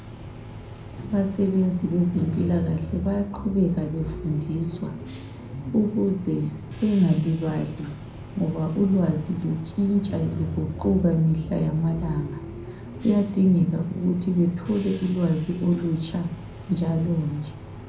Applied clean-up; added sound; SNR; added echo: none; Bus / Engine; 11 dB; reverberation time 0.6 s.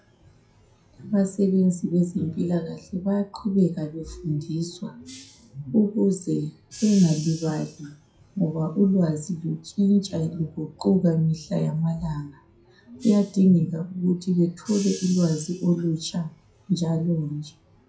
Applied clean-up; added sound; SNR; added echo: classical method WPE with log-MMSE.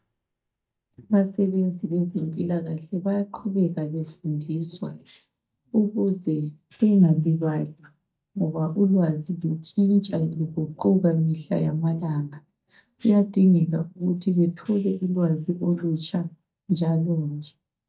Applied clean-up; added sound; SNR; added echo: neural mask model DeepFilterNet 3.